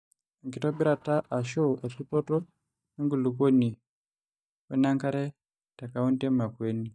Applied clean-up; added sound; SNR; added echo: neural mask model DeepFilterNet 3.